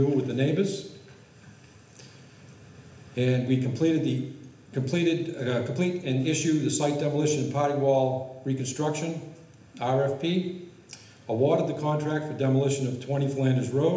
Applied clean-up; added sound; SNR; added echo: none; none; none; reverberation time 0.8 s.